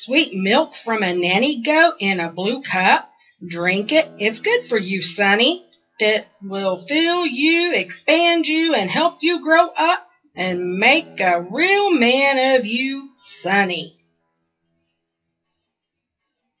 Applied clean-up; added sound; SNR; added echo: classical method WPE with log-MMSE.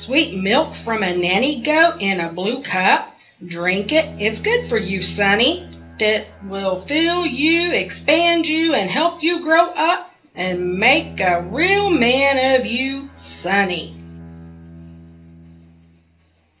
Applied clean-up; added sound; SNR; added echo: none; Bowed string instrument; 18 dB; reverberation time 0.3 s.